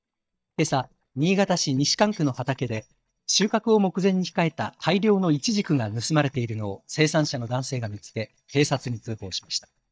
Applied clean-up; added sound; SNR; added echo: neural mask model DeepFilterNet 3.